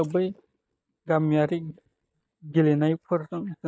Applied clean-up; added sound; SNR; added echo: neural mask model DeepFilterNet 3.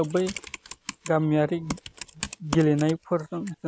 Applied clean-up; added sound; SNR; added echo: none; Computer keyboard; 12 dB; none.